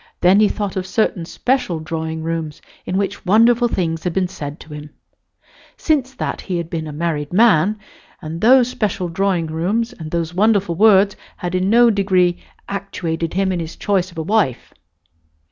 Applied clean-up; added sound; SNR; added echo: none; none; none; none.